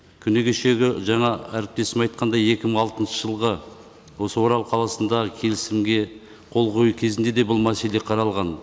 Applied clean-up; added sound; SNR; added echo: none; none; none; none.